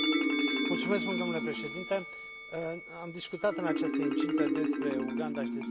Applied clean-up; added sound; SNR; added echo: none; Musical instrument + Marimba, xylophone; -4 dB; none.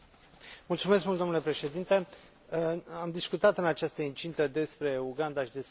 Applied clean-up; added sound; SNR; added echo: none; none; none; none.